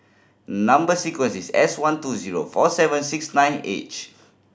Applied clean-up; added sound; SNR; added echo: none; none; none; none.